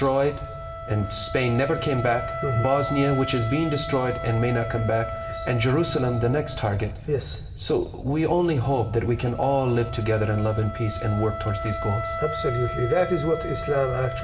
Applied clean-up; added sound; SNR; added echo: none; Wind instrument, woodwind instrument; 10 dB; reverberation time 1.6 s.